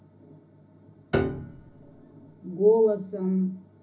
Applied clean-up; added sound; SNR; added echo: none; Piano; 4 dB; reverberation time 0.4 s.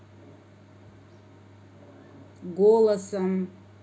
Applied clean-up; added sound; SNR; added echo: none; none; none; none.